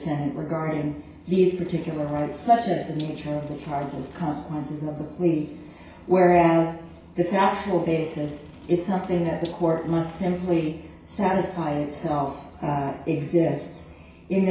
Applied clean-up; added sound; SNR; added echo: none; Bathtub (filling or washing); 18 dB; reverberation time 0.6 s.